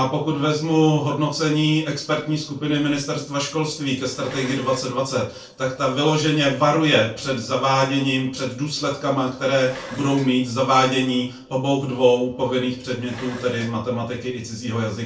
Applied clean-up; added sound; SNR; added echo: neural separator model SepFormer DNS4.